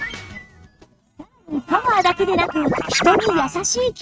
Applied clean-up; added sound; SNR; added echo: neural mask model RNNoise.